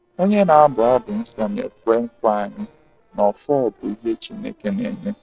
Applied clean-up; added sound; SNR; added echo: neural separator model SepFormer DNS4.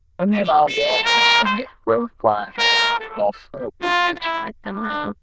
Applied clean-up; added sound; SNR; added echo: neural diffusion model UNIVERSE++.